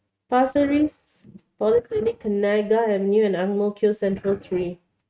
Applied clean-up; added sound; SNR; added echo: neural mask model RNNoise.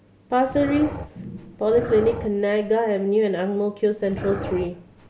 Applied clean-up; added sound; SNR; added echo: none; Dog; 11 dB; none.